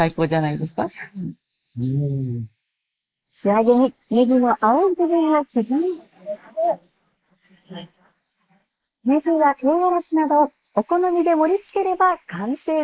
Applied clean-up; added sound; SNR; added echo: neural mask model Resemble Enhance denoiser.